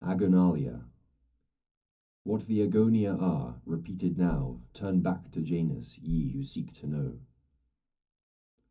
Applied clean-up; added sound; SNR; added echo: none; Bass drum; 12 dB; reverberation time 0.3 s.